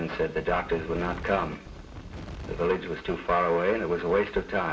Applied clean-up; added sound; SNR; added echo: none; Wind; 12 dB; reverberation time 0.8 s.